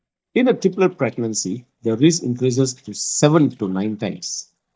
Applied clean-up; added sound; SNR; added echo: neural mask model DeepFilterNet 3.